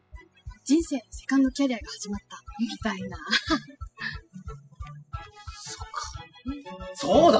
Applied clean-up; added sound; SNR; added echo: classical method spectral subtraction.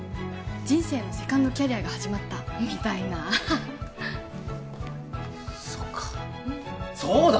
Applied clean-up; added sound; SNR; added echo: none; none; none; none.